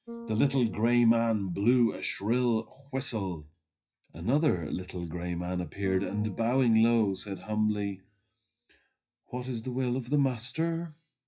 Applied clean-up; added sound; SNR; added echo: classical method WPE with log-MMSE.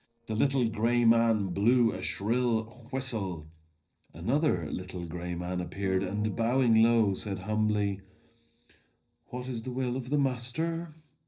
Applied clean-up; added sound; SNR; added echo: neural separator model SepFormer DNS4.